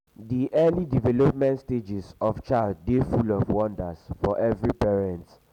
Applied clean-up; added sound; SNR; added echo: none; none; none; none.